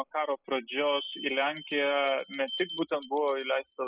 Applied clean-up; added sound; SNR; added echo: classical method spectral subtraction.